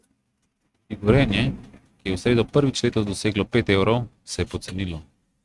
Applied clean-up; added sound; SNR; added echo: neural mask model RNNoise.